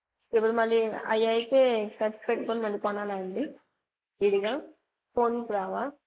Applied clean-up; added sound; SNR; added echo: neural mask model Resemble Enhance denoiser.